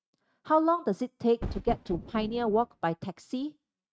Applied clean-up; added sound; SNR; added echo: neural mask model RNNoise.